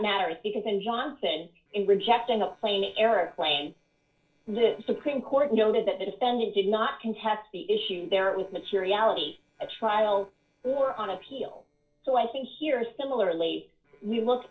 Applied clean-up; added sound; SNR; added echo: neural separator model SepFormer DNS4.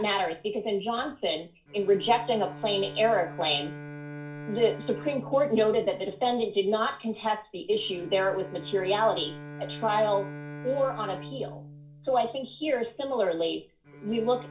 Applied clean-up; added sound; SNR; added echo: none; Bowed string instrument; 15 dB; reverberation time 0.2 s.